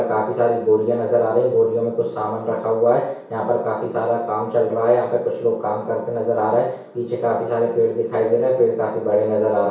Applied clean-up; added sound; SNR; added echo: none; none; none; reverberation time 0.6 s.